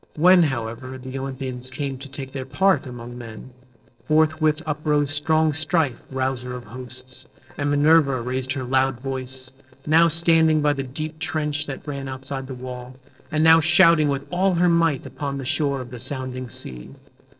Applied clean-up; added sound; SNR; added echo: neural separator model SepFormer DNS4.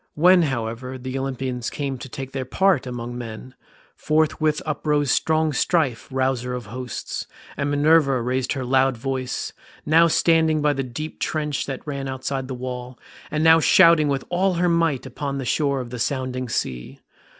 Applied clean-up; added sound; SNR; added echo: none; none; none; none.